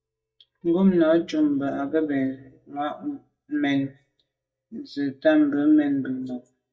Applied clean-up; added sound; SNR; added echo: neural mask model DeepFilterNet 3.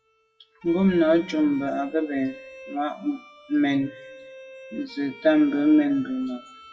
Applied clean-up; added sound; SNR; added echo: classical method WPE with log-MMSE.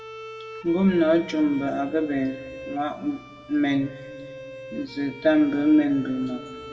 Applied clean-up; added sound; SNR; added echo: none; Bowed string instrument; 16 dB; reverberation time 2.3 s.